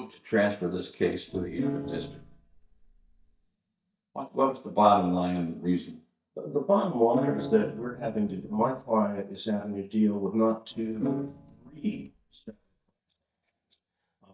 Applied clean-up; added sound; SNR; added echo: neural mask model DeepFilterNet 3.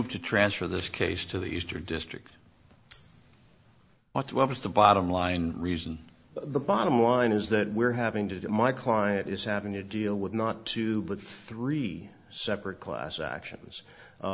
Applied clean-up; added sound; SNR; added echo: none; none; none; none.